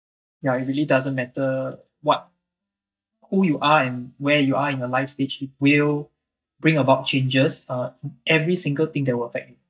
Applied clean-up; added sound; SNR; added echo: neural mask model DeepFilterNet 3.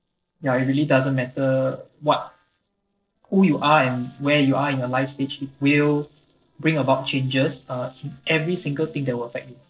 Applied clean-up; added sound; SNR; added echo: neural separator model SepFormer DNS4.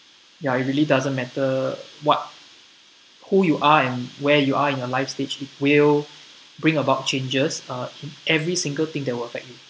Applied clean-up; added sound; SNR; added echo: none; none; none; none.